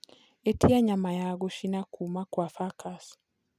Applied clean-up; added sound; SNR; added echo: none; none; none; none.